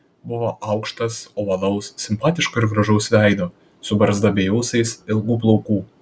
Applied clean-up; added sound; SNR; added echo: none; none; none; none.